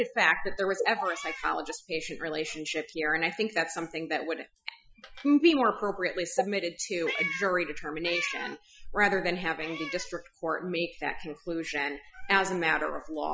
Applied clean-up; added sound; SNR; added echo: classical method Wiener filter.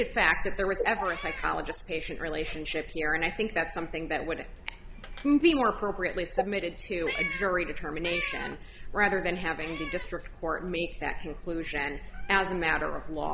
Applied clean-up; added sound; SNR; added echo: none; Meow; 15 dB; none.